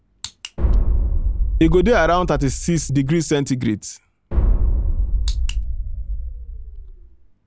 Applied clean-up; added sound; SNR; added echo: none; Boom; -3 dB; none.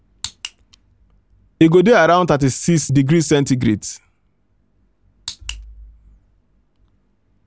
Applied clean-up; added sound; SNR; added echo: none; none; none; none.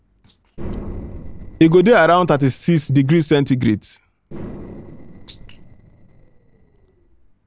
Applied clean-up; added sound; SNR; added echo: neural separator model SepFormer DNS4.